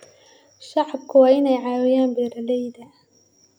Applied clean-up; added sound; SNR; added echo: none; none; none; none.